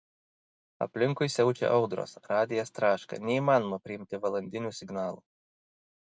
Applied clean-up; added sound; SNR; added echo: none; none; none; none.